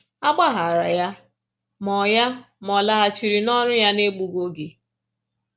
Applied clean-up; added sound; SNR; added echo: none; none; none; none.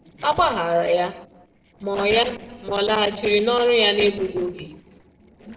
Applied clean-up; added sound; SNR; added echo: neural separator model SepFormer DNS4.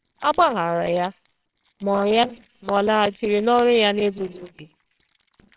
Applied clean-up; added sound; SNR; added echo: neural separator model SepFormer WHAMR!.